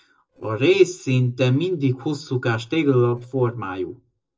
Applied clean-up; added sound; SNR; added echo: neural separator model SepFormer DNS4.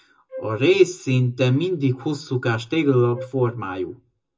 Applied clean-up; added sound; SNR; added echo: none; Wind instrument, woodwind instrument; 19 dB; reverberation time 0.2 s.